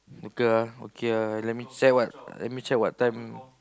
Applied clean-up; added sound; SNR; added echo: none; none; none; none.